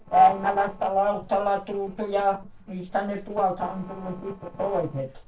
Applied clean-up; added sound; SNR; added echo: neural separator model SepFormer DNS4.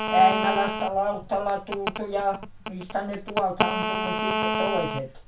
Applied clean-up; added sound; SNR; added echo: none; Telephone; 2 dB; reverberation time 0.3 s.